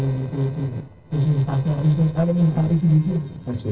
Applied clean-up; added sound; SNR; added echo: neural separator model SepFormer DNS4.